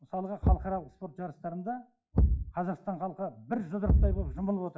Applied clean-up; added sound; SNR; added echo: classical method log-MMSE.